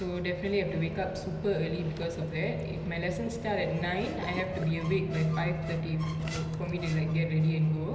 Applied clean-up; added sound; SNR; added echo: none; Water / Liquid + Squeak; 17 dB; none.